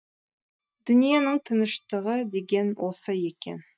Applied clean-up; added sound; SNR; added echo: neural mask model DeepFilterNet 3.